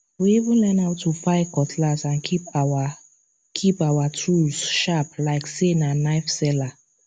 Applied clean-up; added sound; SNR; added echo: none; none; none; none.